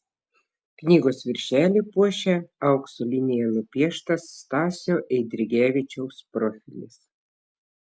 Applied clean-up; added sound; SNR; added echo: none; none; none; none.